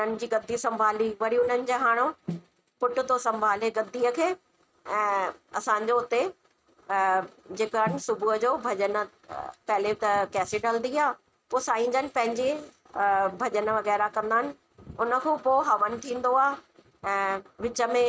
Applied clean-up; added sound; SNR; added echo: neural mask model RNNoise.